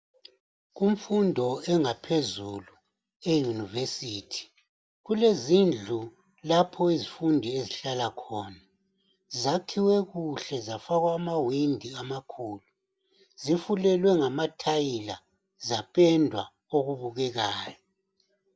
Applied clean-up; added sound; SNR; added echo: none; none; none; none.